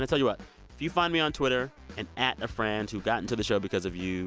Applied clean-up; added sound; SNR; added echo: none; none; none; none.